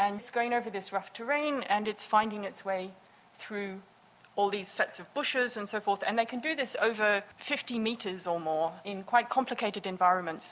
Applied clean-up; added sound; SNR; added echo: none; none; none; none.